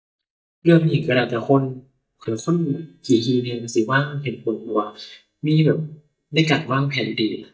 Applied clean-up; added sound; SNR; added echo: neural mask model DeepFilterNet 3.